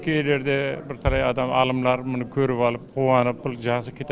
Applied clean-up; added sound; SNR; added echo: none; Bass drum; 12 dB; none.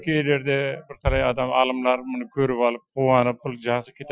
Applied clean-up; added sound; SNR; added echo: classical method Wiener filter.